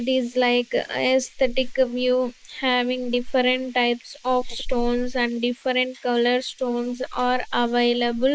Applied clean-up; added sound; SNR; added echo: neural mask model Resemble Enhance denoiser.